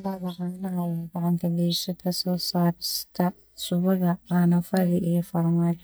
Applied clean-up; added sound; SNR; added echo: neural mask model DeepFilterNet 3.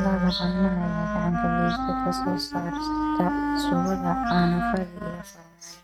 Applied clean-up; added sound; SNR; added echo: neural mask model RNNoise.